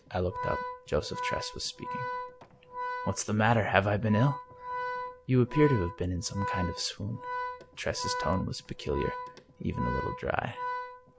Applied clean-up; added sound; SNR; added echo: none; Organ; 7 dB; none.